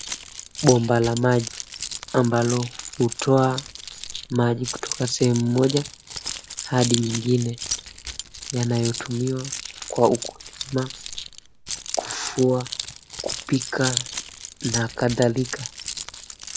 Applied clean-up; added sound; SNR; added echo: none; Keys jangling; 9 dB; none.